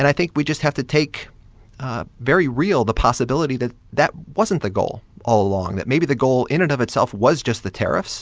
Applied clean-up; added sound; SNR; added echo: none; none; none; none.